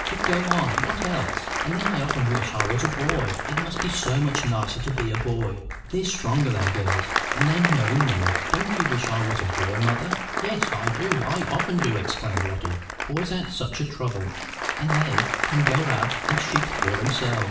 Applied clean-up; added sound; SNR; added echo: none; Applause; 2 dB; reverberation time 0.7 s.